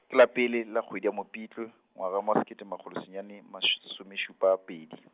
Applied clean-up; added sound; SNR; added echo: none; none; none; none.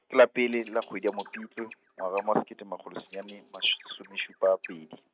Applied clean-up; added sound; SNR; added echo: neural mask model RNNoise.